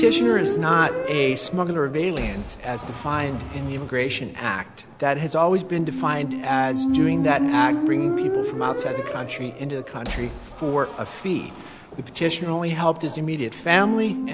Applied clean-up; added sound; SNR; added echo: none; Squeak; 4 dB; none.